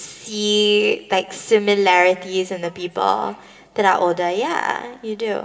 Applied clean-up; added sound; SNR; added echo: none; none; none; reverberation time 1.2 s.